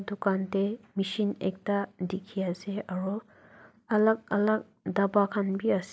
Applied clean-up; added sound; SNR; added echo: none; none; none; none.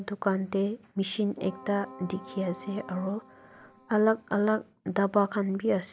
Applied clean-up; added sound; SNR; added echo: none; Keyboard (musical); 18 dB; none.